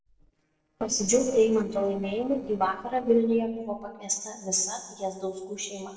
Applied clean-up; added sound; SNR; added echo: neural separator model SepFormer DNS4.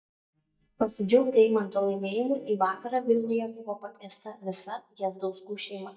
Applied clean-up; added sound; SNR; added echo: neural mask model DeepFilterNet 3.